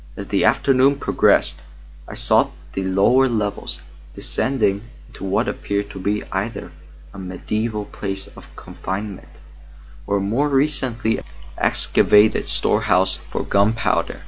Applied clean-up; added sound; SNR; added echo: none; none; none; none.